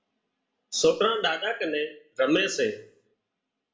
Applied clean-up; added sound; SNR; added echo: none; none; none; reverberation time 0.5 s.